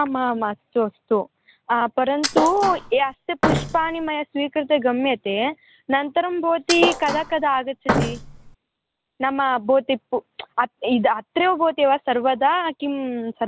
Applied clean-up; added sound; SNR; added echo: none; Thump, thud; 3 dB; none.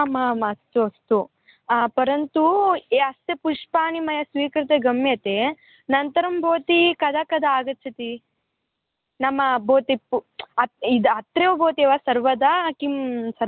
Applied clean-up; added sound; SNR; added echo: none; none; none; none.